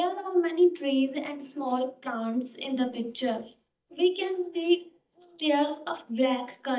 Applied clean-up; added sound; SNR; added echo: neural mask model DeepFilterNet 3.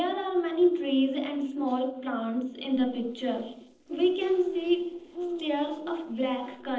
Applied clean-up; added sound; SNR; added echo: neural separator model SepFormer DNS4.